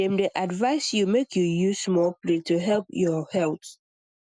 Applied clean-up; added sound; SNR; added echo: none; none; none; none.